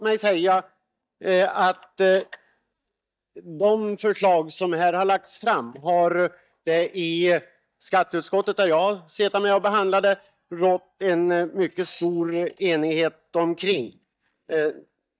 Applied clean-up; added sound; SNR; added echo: neural mask model DeepFilterNet 3.